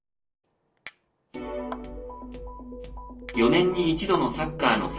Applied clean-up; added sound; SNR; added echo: none; Chink, clink; 13 dB; reverberation time 0.3 s.